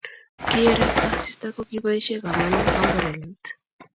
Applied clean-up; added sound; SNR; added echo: none; Bird; -4 dB; none.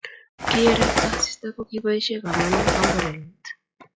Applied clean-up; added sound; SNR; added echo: classical method log-MMSE.